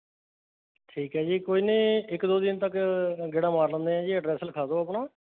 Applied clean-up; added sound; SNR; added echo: none; none; none; none.